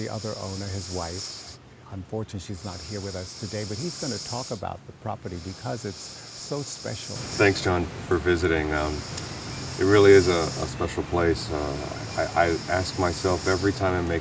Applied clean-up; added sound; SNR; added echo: none; Breathing; 15 dB; none.